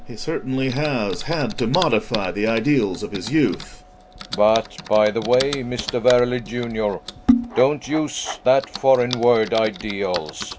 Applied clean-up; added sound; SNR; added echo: none; Typing; 10 dB; none.